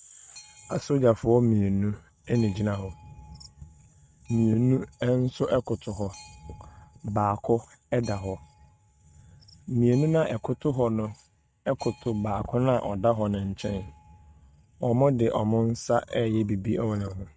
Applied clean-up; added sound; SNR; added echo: neural mask model RNNoise.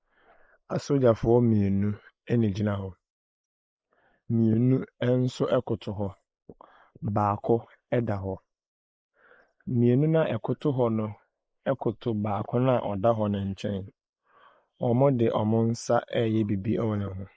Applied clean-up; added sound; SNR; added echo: neural mask model Resemble Enhance denoiser.